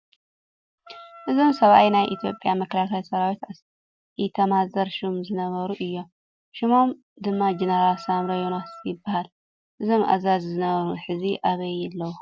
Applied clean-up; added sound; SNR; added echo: none; Wind instrument, woodwind instrument; 18 dB; none.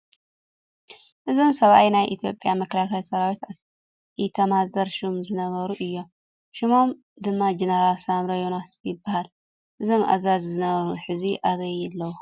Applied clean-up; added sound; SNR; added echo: none; none; none; none.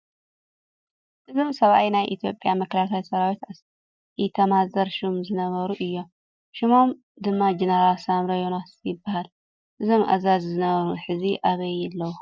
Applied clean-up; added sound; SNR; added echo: neural mask model DeepFilterNet 3.